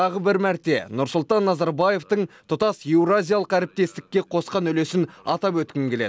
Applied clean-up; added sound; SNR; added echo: none; none; none; none.